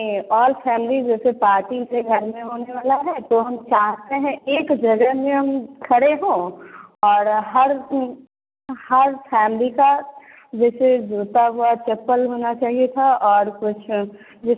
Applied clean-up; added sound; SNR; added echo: none; none; none; none.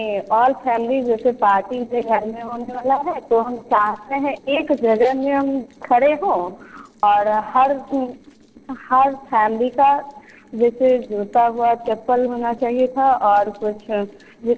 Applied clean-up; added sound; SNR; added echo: neural separator model SepFormer DNS4.